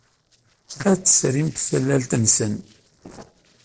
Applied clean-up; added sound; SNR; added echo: neural separator model SepFormer DNS4.